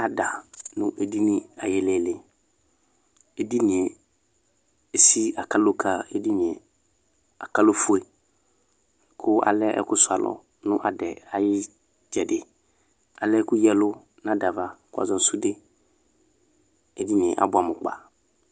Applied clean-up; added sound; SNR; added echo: none; none; none; none.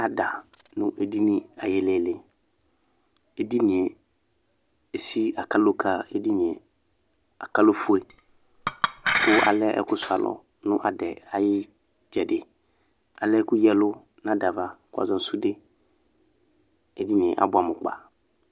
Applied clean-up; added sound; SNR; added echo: none; Chink, clink; 3 dB; none.